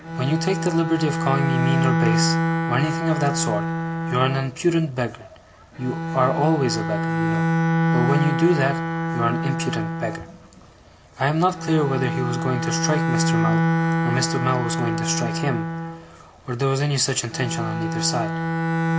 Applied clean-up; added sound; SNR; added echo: none; Bowed string instrument; 0 dB; none.